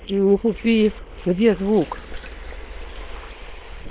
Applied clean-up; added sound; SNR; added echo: neural separator model SepFormer WHAM!.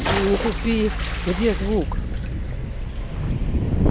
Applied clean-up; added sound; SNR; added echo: none; Bathtub (filling or washing) / Splash, splatter; 10 dB; none.